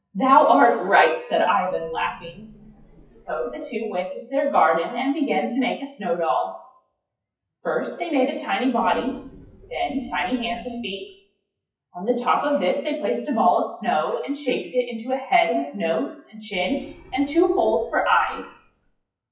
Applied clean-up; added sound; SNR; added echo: classical method WPE with log-MMSE.